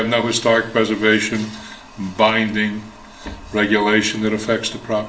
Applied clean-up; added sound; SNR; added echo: none; none; none; reverberation time 0.4 s.